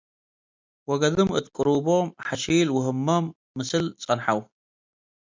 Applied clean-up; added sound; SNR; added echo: none; none; none; none.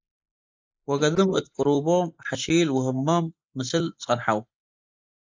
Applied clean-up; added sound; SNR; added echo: neural mask model Resemble Enhance denoiser.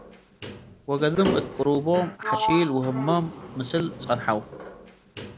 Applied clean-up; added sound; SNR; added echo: none; Sliding door; 6 dB; none.